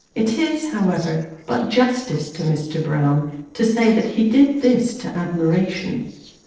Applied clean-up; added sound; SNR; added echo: neural separator model SepFormer DNS4.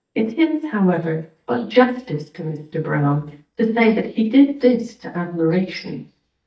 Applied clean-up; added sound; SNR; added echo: neural mask model DeepFilterNet 3.